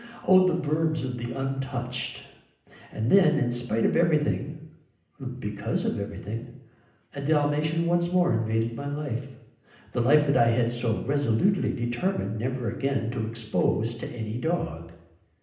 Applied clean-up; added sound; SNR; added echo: none; none; none; reverberation time 0.8 s.